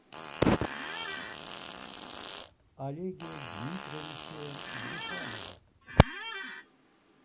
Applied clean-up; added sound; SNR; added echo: none; Fart + Squeak; 7 dB; none.